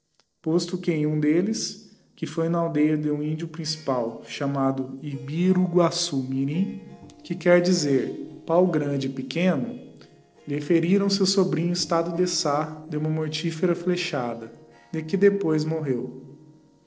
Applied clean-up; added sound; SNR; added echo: neural separator model SepFormer DNS4.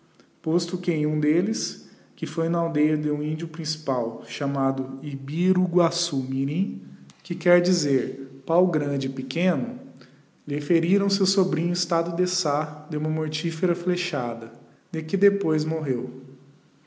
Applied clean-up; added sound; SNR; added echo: none; none; none; none.